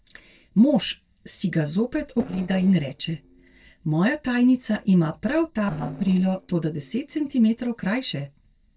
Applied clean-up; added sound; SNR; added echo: neural separator model SepFormer DNS4.